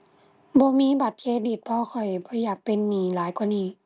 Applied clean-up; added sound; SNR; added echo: none; none; none; none.